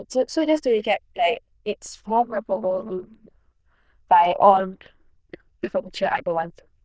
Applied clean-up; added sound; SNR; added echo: neural diffusion model UNIVERSE++.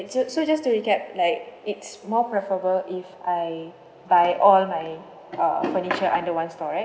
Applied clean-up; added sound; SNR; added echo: none; none; none; none.